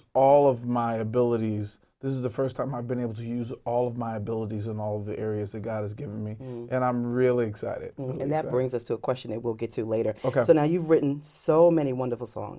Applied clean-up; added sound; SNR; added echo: none; none; none; none.